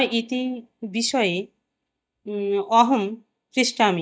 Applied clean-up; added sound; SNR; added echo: neural mask model DeepFilterNet 3.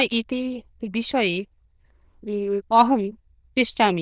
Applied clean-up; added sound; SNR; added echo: neural diffusion model UNIVERSE++.